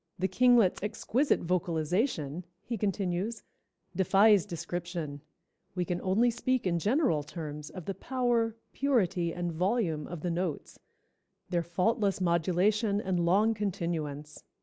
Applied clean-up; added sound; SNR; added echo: none; none; none; none.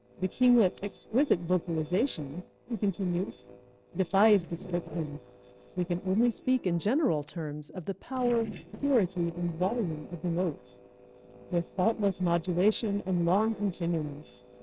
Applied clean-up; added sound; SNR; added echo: neural separator model SepFormer DNS4.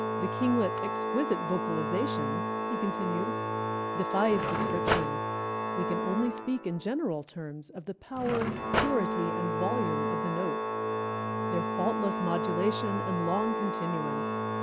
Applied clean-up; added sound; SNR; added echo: none; Cutlery, silverware / Drawer open or close + Organ; -1 dB; none.